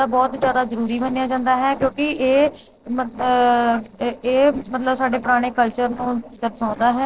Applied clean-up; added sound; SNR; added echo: neural separator model SepFormer DNS4.